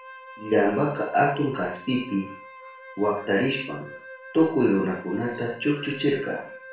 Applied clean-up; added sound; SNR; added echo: none; Wind instrument, woodwind instrument; 17 dB; reverberation time 0.4 s.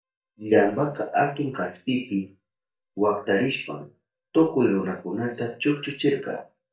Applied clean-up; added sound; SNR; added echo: neural mask model DeepFilterNet 3.